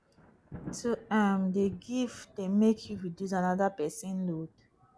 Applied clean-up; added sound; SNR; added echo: none; Thunder; 20 dB; none.